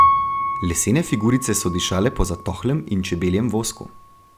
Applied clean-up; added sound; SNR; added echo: none; Piano; 3 dB; none.